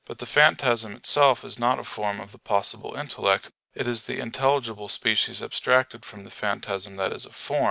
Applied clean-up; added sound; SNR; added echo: none; none; none; none.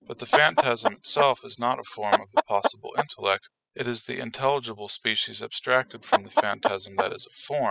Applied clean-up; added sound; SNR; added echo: classical method spectral subtraction.